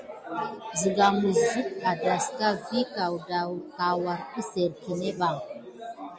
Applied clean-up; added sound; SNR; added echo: none; none; none; none.